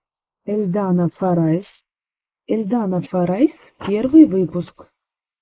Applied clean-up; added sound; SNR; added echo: neural mask model Resemble Enhance denoiser.